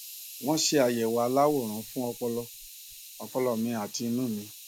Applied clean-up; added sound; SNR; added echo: none; Hiss; 15 dB; none.